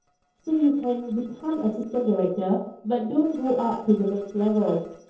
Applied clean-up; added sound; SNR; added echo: neural separator model SepFormer DNS4.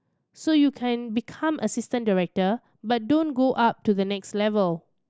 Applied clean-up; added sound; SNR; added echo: none; none; none; none.